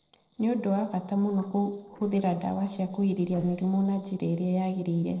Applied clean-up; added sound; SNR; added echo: neural separator model SepFormer DNS4.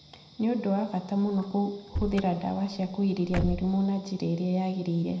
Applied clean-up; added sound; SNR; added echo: none; Slam / Car; 11 dB; reverberation time 0.8 s.